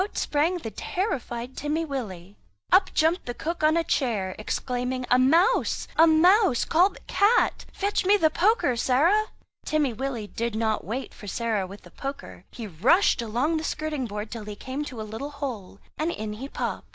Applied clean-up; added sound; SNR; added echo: none; none; none; none.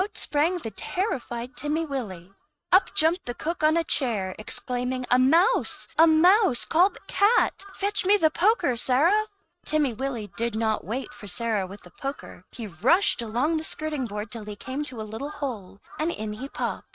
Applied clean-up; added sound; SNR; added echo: neural mask model RNNoise.